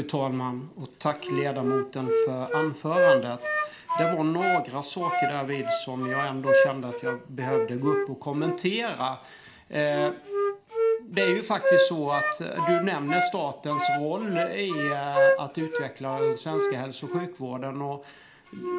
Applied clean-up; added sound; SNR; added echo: none; Wind instrument, woodwind instrument; -2 dB; reverberation time 0.5 s.